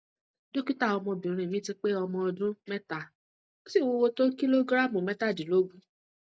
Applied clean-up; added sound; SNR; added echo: none; none; none; none.